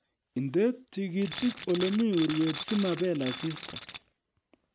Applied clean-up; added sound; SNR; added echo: none; Tools; 10 dB; none.